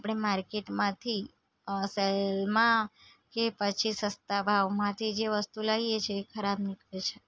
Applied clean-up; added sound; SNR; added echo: none; none; none; none.